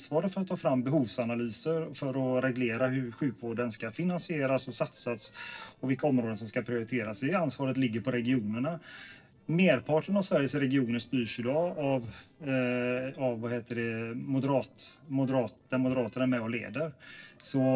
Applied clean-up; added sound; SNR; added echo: neural separator model SepFormer DNS4.